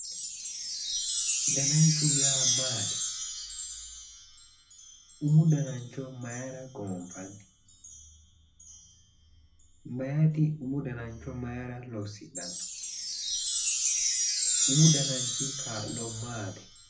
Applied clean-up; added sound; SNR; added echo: none; Chime; 0 dB; reverberation time 0.4 s.